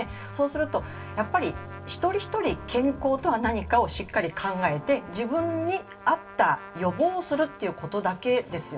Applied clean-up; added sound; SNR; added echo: none; Trumpet; 19 dB; reverberation time 0.2 s.